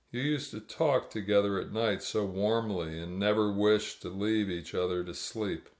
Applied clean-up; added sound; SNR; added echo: none; none; none; none.